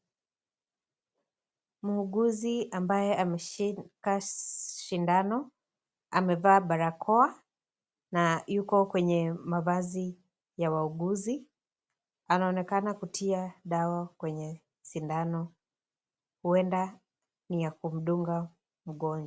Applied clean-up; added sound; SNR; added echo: none; none; none; none.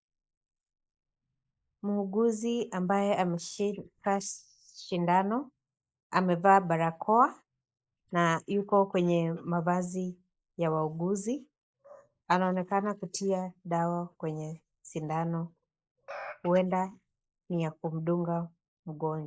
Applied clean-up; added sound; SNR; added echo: neural mask model Resemble Enhance denoiser.